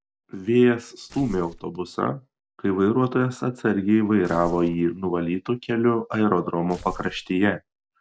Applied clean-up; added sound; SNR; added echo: none; Tearing; 19 dB; none.